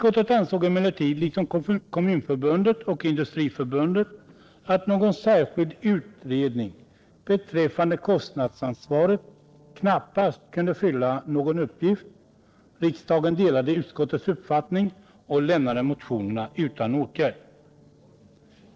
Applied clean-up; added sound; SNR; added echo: neural separator model SepFormer DNS4.